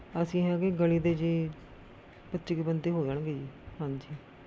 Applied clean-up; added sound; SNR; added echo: none; none; none; none.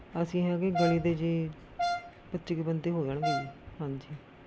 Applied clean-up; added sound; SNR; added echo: none; Brass instrument; 4 dB; none.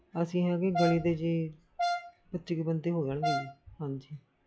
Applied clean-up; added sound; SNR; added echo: classical method log-MMSE.